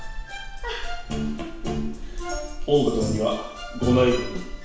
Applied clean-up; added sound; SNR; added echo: none; Rain; 7 dB; reverberation time 0.7 s.